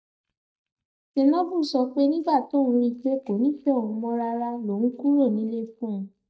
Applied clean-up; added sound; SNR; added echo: neural mask model DeepFilterNet 3.